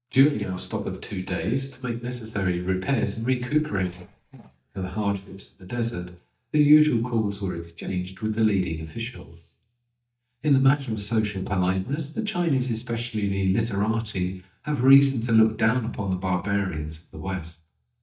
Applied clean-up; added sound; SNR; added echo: neural mask model DeepFilterNet 3.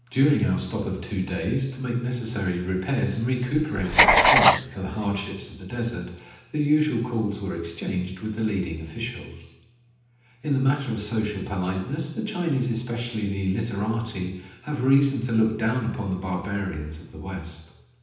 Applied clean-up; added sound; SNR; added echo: none; Writing; -2 dB; reverberation time 0.9 s.